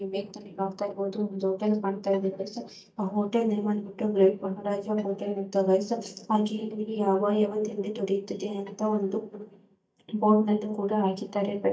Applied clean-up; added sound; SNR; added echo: neural mask model DeepFilterNet 3.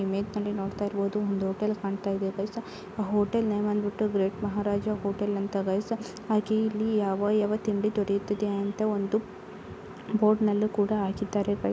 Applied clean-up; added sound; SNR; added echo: none; none; none; none.